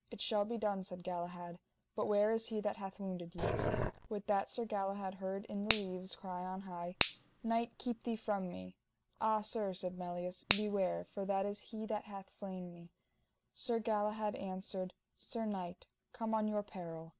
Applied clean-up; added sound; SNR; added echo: none; Growling + Finger snapping; -2 dB; none.